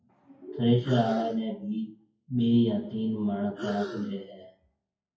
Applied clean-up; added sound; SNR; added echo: classical method WPE with log-MMSE.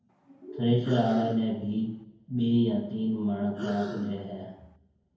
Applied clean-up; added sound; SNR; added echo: none; Breathing; 15 dB; reverberation time 0.9 s.